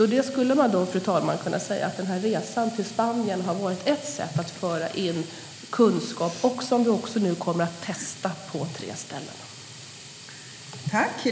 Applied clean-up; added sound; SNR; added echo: none; Sink (filling or washing); 18 dB; none.